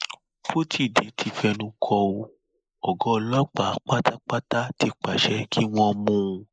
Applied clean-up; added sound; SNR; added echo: neural mask model Resemble Enhance denoiser.